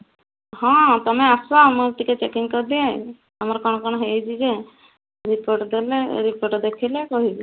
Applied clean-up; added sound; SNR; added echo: none; none; none; none.